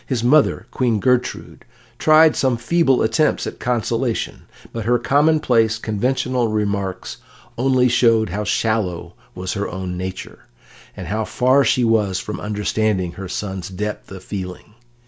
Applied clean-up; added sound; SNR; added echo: none; none; none; none.